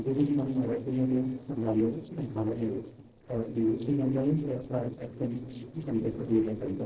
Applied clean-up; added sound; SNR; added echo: neural separator model SepFormer DNS4.